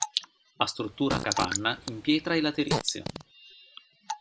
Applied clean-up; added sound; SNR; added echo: none; Drip / Water + Fart; 4 dB; none.